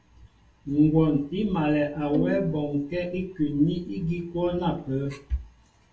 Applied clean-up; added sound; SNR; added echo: none; Bowed string instrument; 7 dB; reverberation time 0.3 s.